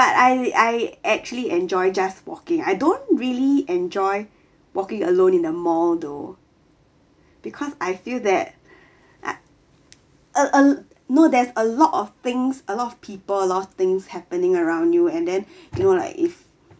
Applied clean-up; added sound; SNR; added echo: none; none; none; none.